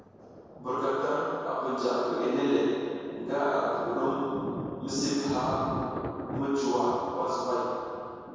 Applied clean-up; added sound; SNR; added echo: none; Thunder; 10 dB; reverberation time 2.2 s.